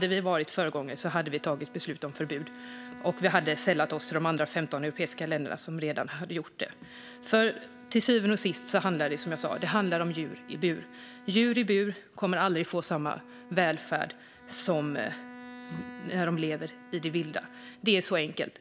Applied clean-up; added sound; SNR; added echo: none; Bowed string instrument; 18 dB; none.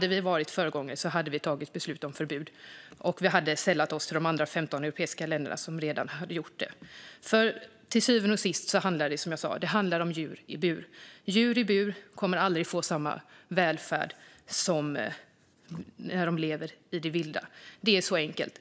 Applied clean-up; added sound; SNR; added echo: none; none; none; none.